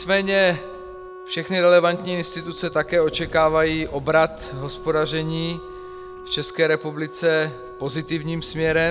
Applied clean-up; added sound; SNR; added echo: none; Wind instrument, woodwind instrument + Sliding door; 16 dB; none.